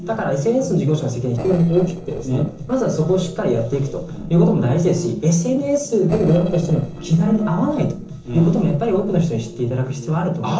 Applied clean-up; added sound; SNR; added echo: neural separator model SepFormer DNS4.